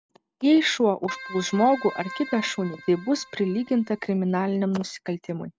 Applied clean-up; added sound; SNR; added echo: none; Keyboard (musical); 15 dB; none.